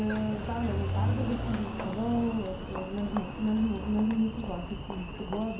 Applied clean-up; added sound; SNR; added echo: none; Engine; 3 dB; reverberation time 0.4 s.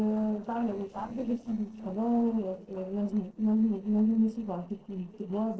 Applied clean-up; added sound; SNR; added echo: neural separator model SepFormer DNS4.